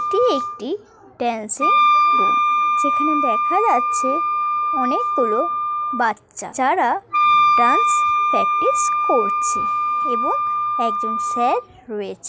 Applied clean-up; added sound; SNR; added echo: none; Wind instrument, woodwind instrument; -5 dB; none.